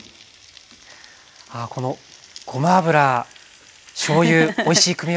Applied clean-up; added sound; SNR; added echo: none; none; none; none.